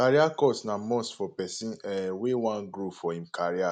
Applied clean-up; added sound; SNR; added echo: none; none; none; none.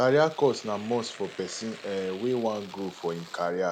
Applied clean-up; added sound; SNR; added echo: none; Domestic sounds, home sounds; 19 dB; none.